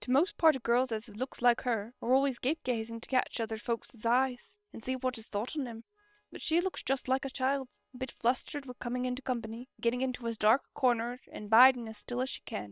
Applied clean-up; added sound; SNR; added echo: neural separator model SepFormer WHAM!.